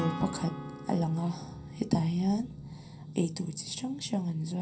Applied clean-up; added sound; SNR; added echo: none; Acoustic guitar / Strum; 13 dB; reverberation time 0.3 s.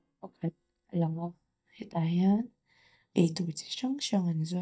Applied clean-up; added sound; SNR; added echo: neural mask model DeepFilterNet 3.